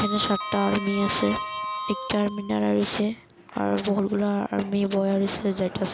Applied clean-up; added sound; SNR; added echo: none; Sliding door; 10 dB; none.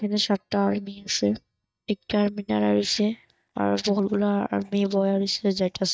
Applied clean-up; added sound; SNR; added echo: neural mask model DeepFilterNet 3.